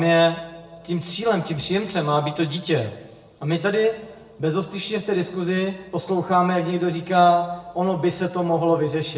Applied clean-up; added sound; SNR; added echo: none; none; none; reverberation time 0.7 s.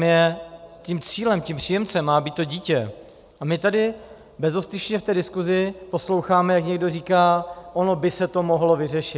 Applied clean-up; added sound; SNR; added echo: none; none; none; none.